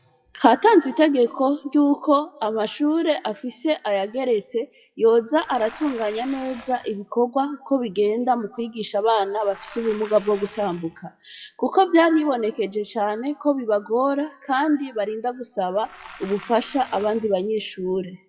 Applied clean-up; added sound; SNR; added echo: classical method WPE with log-MMSE.